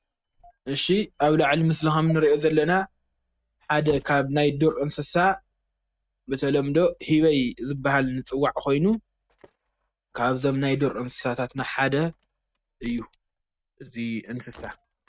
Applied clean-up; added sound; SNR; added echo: neural mask model RNNoise.